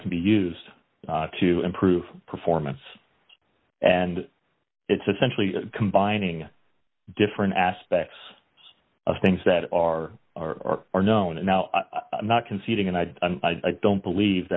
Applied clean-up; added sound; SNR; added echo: none; none; none; none.